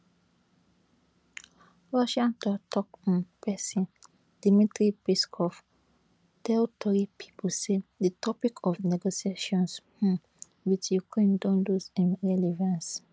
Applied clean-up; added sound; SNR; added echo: none; none; none; none.